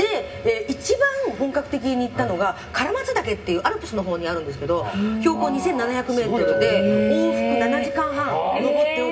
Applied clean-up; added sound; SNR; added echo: none; Chink, clink; 8 dB; reverberation time 0.4 s.